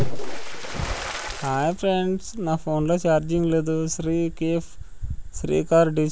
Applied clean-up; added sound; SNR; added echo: none; Splash, splatter; 15 dB; none.